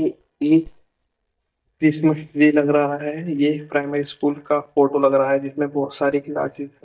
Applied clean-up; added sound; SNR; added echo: neural mask model DeepFilterNet 3.